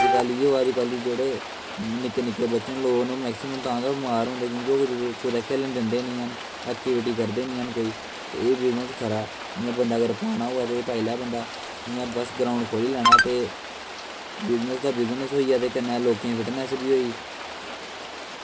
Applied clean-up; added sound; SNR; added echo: none; Rain; 11 dB; reverberation time 0.3 s.